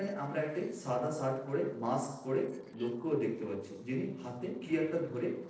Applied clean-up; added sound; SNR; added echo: neural separator model SepFormer DNS4.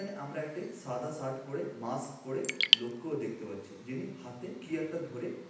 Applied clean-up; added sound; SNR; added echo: none; Raindrop / Drip; -1 dB; reverberation time 0.9 s.